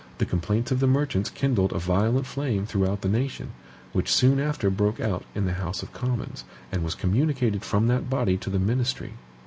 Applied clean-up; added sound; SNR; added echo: none; none; none; none.